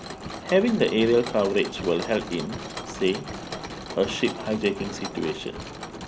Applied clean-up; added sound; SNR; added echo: none; Mechanisms; 10 dB; none.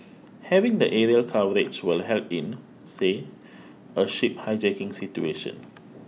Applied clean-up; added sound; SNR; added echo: none; none; none; none.